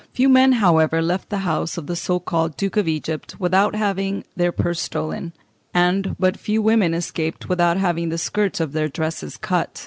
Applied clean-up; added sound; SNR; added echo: none; none; none; none.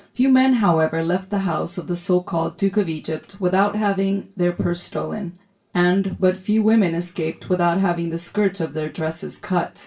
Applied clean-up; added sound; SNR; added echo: none; none; none; reverberation time 0.2 s.